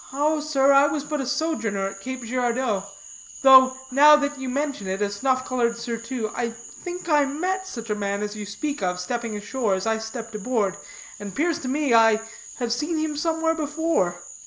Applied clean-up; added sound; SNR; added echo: none; Frog; 17 dB; none.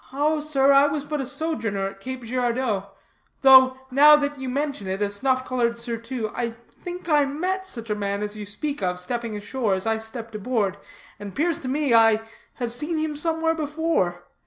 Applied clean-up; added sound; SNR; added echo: none; none; none; none.